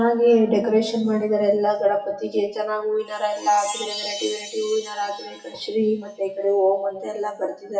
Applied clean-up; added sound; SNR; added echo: classical method WPE with log-MMSE.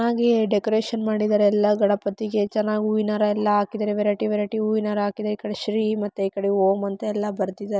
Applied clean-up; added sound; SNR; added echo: none; none; none; none.